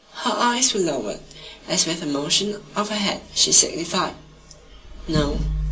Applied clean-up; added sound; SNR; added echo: none; none; none; reverberation time 0.2 s.